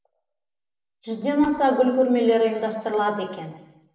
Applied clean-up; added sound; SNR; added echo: none; none; none; reverberation time 0.9 s.